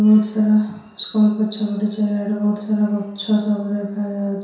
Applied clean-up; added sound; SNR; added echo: none; none; none; reverberation time 0.7 s.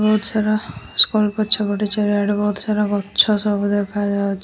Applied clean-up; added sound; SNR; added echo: none; none; none; none.